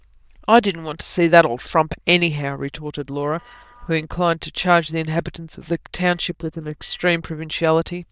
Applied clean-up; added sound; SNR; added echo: neural diffusion model UNIVERSE++.